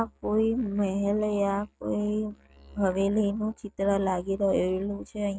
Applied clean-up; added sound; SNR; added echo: neural mask model RNNoise.